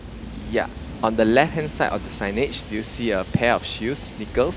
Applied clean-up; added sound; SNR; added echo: none; Train; 11 dB; none.